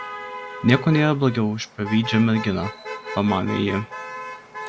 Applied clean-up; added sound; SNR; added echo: none; Motor vehicle (road); 12 dB; none.